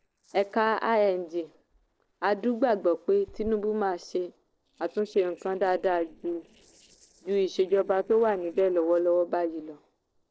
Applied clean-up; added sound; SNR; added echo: neural separator model SepFormer DNS4.